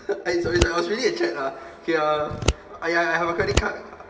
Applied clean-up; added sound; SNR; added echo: none; Scissors; 4 dB; reverberation time 1.7 s.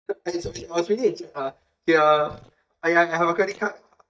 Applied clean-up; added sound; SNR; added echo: neural mask model DeepFilterNet 3.